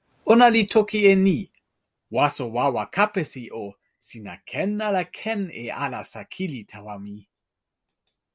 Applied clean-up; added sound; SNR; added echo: none; none; none; none.